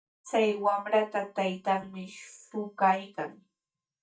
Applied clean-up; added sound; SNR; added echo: neural mask model DeepFilterNet 3.